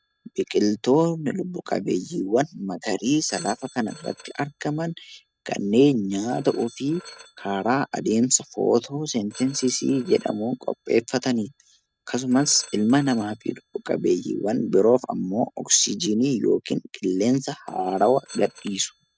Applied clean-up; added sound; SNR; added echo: neural mask model RNNoise.